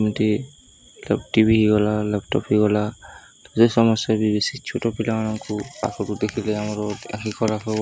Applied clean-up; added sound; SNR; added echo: none; none; none; none.